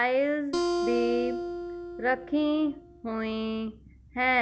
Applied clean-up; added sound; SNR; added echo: none; Acoustic guitar; 5 dB; none.